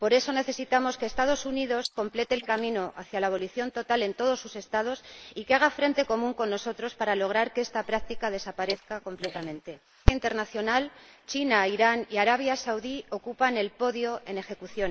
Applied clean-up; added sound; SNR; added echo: neural mask model Resemble Enhance denoiser.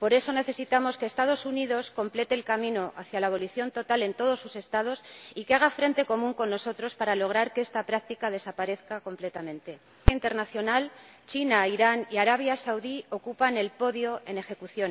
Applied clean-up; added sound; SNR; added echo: none; none; none; none.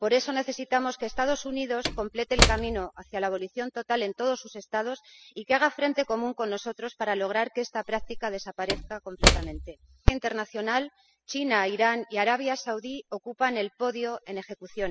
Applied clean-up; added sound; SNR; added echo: classical method spectral subtraction.